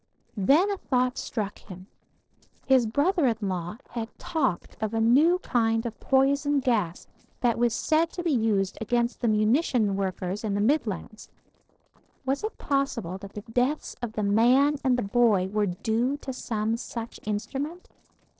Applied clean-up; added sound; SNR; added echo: neural separator model SepFormer DNS4.